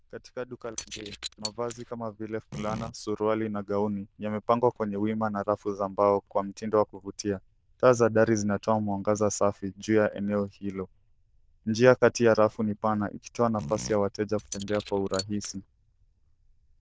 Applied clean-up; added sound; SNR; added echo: neural diffusion model UNIVERSE++.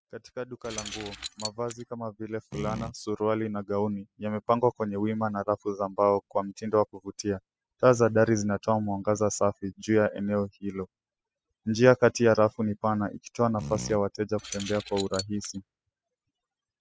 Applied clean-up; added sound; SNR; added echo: classical method spectral subtraction.